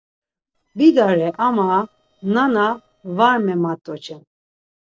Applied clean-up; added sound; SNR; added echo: neural separator model SepFormer DNS4.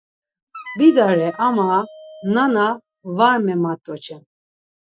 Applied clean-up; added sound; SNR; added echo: classical method Wiener filter.